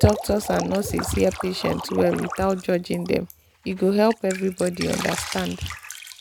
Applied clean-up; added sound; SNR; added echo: none; Drip; 11 dB; none.